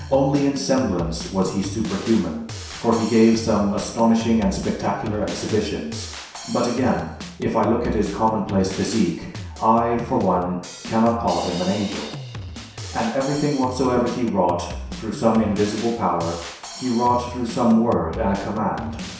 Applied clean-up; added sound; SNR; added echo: none; Drum kit; 12 dB; reverberation time 0.7 s.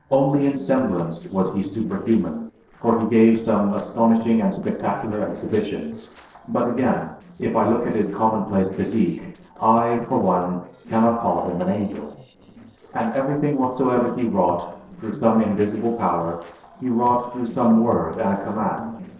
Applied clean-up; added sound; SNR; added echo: neural separator model SepFormer DNS4.